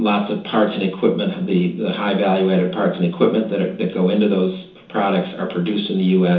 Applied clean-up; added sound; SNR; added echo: none; none; none; reverberation time 0.7 s.